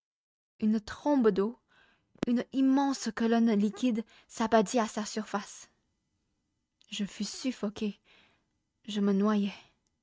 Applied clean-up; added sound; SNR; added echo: neural mask model RNNoise.